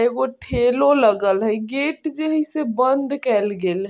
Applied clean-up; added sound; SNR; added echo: none; none; none; none.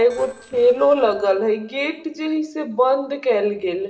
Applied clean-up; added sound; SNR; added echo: neural separator model SepFormer DNS4.